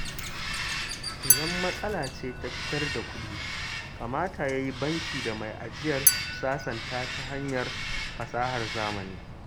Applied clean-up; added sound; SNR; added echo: none; Chink, clink + Bird vocalization, bird call, bird song; -2 dB; none.